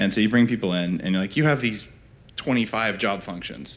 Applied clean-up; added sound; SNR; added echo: none; none; none; none.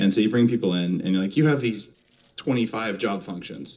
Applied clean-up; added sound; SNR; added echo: neural separator model SepFormer DNS4.